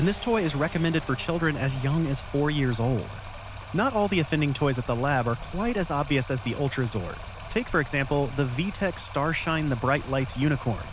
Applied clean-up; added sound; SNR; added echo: none; Stream; 11 dB; none.